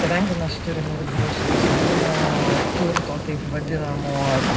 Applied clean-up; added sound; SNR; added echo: none; Waves, surf; -2 dB; reverberation time 0.3 s.